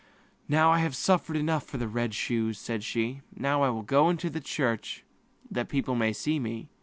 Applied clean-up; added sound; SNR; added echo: none; none; none; none.